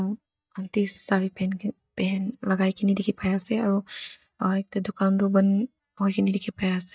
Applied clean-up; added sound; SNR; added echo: neural mask model DeepFilterNet 3.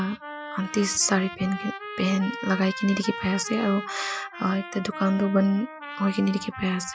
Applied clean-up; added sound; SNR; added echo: classical method Wiener filter.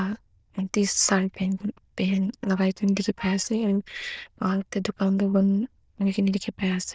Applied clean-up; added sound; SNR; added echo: neural diffusion model UNIVERSE++.